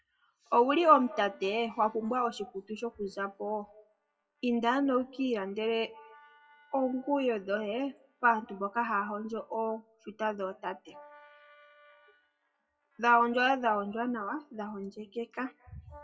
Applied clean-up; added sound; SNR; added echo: classical method WPE with log-MMSE.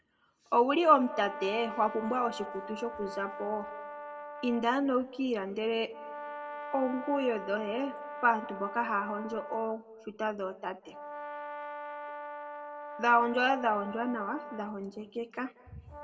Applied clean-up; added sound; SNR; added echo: none; Brass instrument; 11 dB; reverberation time 0.7 s.